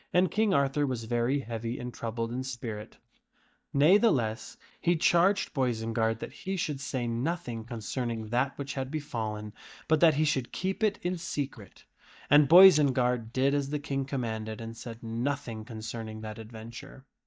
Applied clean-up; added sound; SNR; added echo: neural mask model DeepFilterNet 3.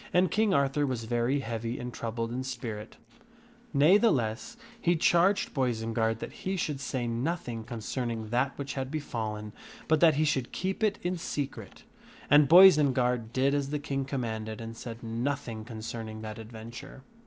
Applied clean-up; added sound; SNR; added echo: neural separator model SepFormer DNS4.